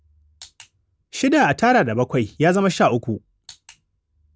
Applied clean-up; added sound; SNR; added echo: none; none; none; none.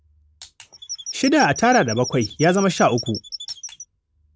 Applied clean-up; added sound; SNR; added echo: none; Squeak / Chirp, tweet; 12 dB; none.